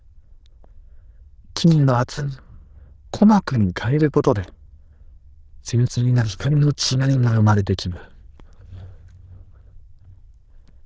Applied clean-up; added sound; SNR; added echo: neural diffusion model UNIVERSE++.